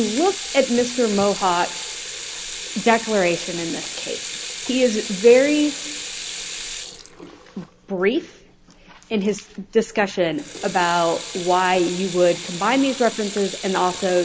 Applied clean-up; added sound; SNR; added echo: none; Sink (filling or washing) / Water tap, faucet; 11 dB; none.